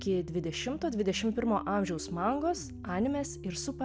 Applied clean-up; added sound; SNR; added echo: none; none; none; none.